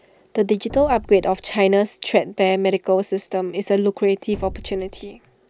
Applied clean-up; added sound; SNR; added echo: none; Explosion; 16 dB; none.